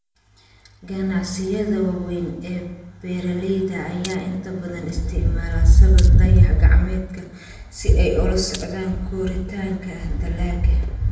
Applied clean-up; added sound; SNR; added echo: none; Glass; 19 dB; reverberation time 0.8 s.